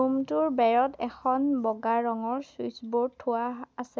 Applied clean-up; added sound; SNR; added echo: none; none; none; none.